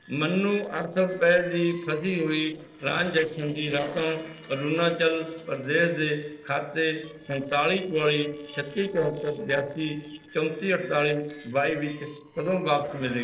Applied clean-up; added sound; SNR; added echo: neural separator model SepFormer DNS4.